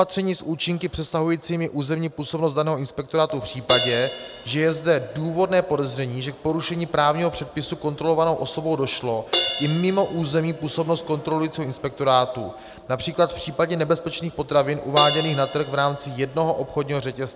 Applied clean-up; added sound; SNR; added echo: none; Crash cymbal; 10 dB; none.